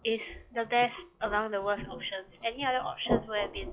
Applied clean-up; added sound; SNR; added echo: classical method log-MMSE.